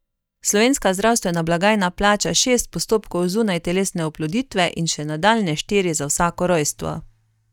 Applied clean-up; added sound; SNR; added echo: neural mask model DeepFilterNet 3.